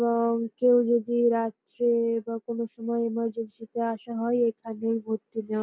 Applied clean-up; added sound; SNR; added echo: none; none; none; none.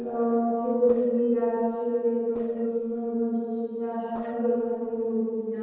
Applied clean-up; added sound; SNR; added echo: neural separator model SepFormer DNS4.